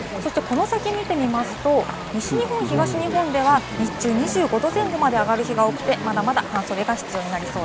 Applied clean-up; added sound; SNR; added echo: none; Chatter / Stream; 8 dB; none.